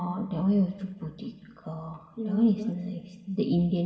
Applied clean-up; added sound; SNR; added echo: none; none; none; reverberation time 1.8 s.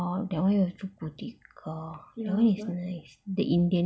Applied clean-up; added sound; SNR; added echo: none; none; none; none.